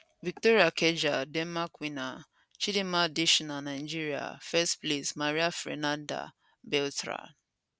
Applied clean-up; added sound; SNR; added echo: none; none; none; none.